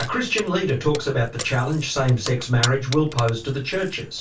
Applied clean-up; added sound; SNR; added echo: none; Keys jangling; 13 dB; reverberation time 0.2 s.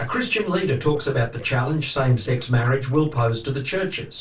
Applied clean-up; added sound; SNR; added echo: neural separator model SepFormer DNS4.